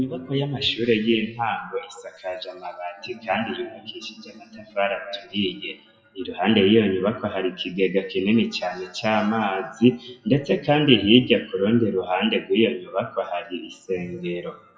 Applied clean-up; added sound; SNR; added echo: classical method WPE with log-MMSE.